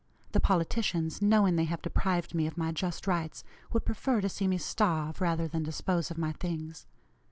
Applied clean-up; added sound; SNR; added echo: none; none; none; none.